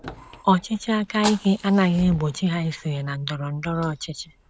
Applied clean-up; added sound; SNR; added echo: none; Fire; 15 dB; none.